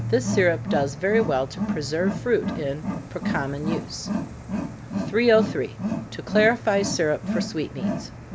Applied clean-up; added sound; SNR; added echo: none; Wild animals; 4 dB; none.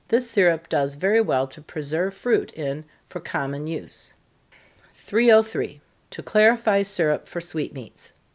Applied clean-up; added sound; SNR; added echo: none; none; none; none.